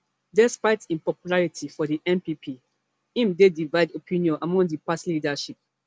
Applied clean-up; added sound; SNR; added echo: none; none; none; none.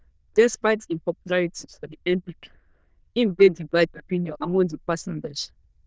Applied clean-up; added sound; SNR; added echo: neural diffusion model UNIVERSE++.